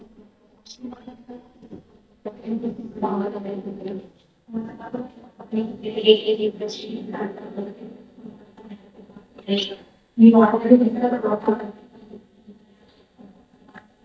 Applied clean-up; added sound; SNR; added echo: neural mask model DeepFilterNet 3.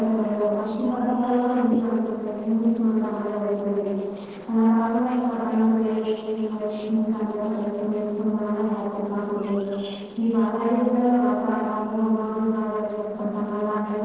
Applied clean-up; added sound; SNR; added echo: neural separator model SepFormer DNS4.